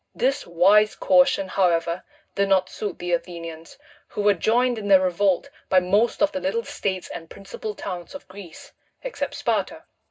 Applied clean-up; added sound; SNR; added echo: none; none; none; reverberation time 0.2 s.